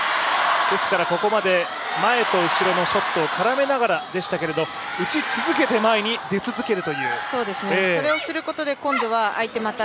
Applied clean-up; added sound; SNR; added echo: none; none; none; none.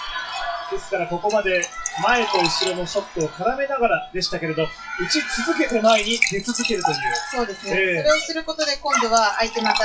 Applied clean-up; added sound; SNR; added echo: classical method WPE with log-MMSE.